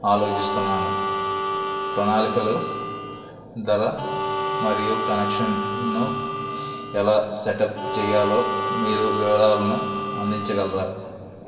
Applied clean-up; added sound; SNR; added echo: none; Harmonica; 3 dB; reverberation time 2.7 s.